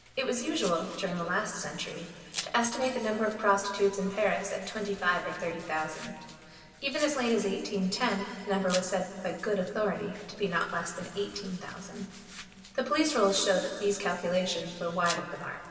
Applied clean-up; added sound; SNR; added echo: none; Domestic sounds, home sounds; 17 dB; reverberation time 2.6 s.